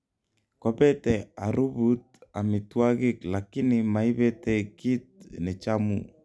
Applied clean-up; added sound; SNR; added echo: none; none; none; none.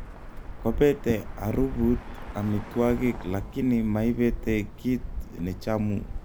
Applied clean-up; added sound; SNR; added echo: none; Bird; 8 dB; none.